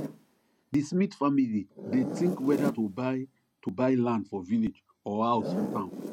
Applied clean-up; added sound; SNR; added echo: none; Zipper (clothing); 9 dB; none.